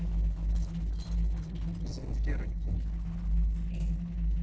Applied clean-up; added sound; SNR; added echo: neural separator model SepFormer DNS4.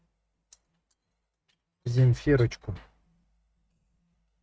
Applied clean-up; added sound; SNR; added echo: neural mask model RNNoise.